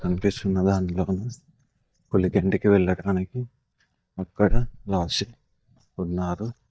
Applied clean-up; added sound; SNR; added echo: neural mask model DeepFilterNet 3.